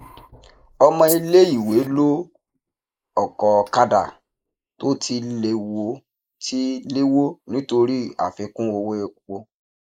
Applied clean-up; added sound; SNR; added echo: neural mask model Resemble Enhance denoiser.